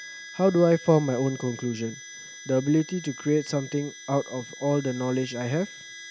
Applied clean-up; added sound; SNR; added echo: none; Harmonica; 17 dB; none.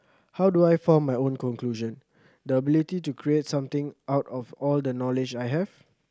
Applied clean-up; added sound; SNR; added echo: none; none; none; none.